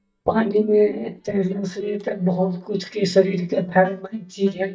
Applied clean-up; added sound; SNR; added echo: neural mask model DeepFilterNet 3.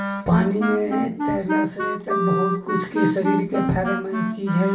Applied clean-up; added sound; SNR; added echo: none; Wind instrument, woodwind instrument; 1 dB; reverberation time 0.3 s.